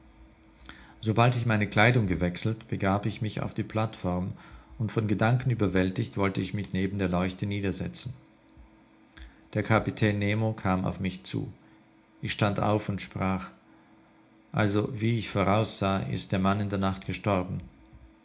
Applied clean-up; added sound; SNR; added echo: none; none; none; reverberation time 0.4 s.